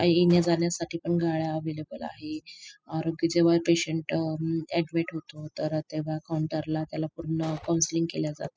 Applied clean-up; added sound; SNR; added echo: classical method spectral subtraction.